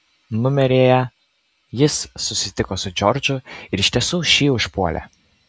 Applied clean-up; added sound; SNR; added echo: none; none; none; none.